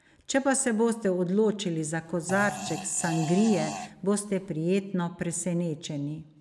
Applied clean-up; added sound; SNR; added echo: none; Fart; 11 dB; none.